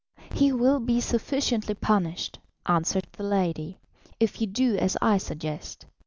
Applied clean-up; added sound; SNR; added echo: none; none; none; none.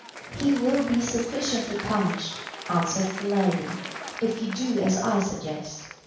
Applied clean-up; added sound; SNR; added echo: none; Applause; 12 dB; reverberation time 0.7 s.